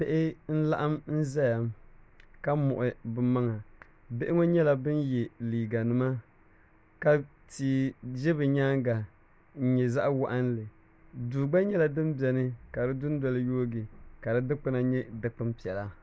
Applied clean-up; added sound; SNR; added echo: none; none; none; none.